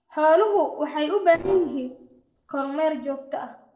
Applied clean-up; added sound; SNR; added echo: neural separator model SepFormer DNS4.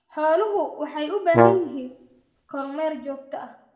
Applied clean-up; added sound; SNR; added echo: none; Brass instrument; -4 dB; reverberation time 0.6 s.